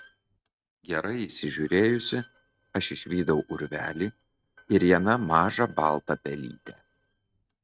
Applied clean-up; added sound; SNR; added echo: neural mask model RNNoise.